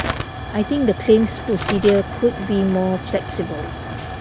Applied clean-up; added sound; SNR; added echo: none; Microwave oven + Tick / Hiss / Explosion / Fire; 8 dB; none.